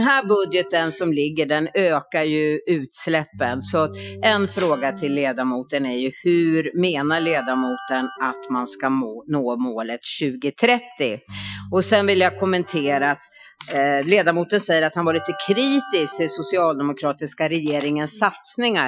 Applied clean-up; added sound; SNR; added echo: classical method Wiener filter.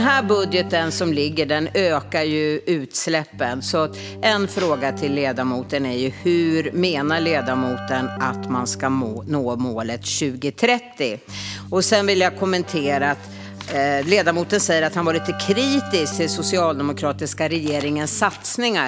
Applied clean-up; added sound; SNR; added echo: none; Keyboard (musical); 13 dB; none.